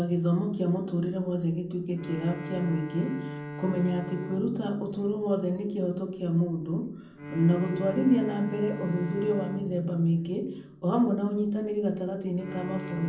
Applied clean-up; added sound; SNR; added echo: none; Bowed string instrument; 12 dB; reverberation time 0.6 s.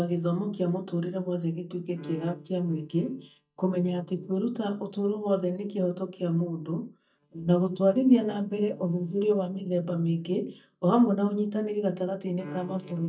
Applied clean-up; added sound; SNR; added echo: neural mask model DeepFilterNet 3.